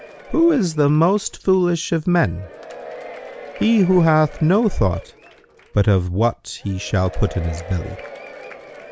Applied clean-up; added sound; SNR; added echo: none; Applause / Crowd / Cheering; 18 dB; none.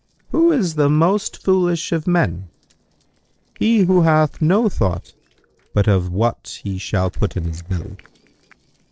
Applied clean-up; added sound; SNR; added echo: neural separator model SepFormer DNS4.